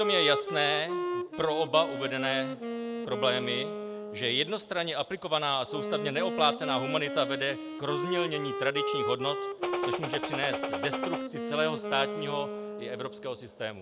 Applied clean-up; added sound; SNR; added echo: none; Wind instrument, woodwind instrument + Gunshot, gunfire; 3 dB; none.